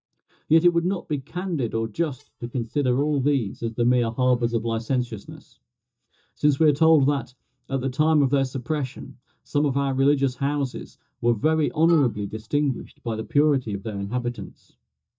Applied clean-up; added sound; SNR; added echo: neural mask model DeepFilterNet 3.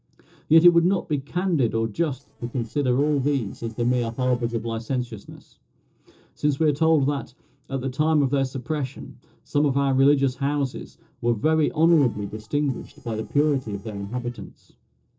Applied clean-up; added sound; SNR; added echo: neural separator model SepFormer DNS4.